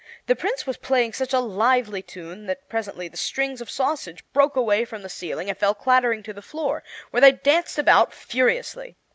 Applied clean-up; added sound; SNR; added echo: none; none; none; none.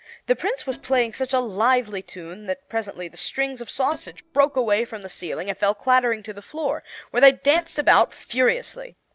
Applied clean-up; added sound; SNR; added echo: neural separator model SepFormer DNS4.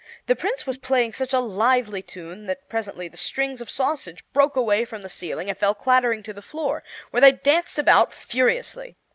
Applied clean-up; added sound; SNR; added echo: neural mask model Resemble Enhance denoiser.